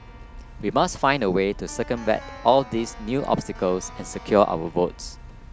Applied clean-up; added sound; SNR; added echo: none; Keyboard (musical); 16 dB; none.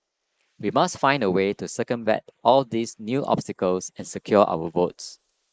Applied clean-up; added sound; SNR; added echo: neural mask model Resemble Enhance denoiser.